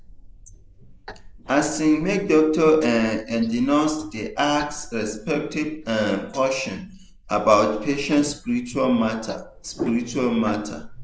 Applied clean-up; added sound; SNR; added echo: neural mask model Resemble Enhance denoiser.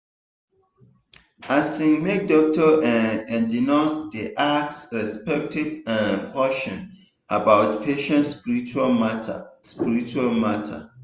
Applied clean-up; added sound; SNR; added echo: none; none; none; none.